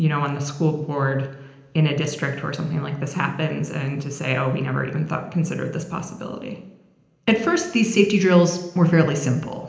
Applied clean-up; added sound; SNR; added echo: none; none; none; reverberation time 0.8 s.